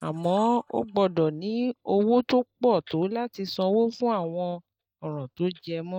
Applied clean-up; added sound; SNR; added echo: neural mask model DeepFilterNet 3.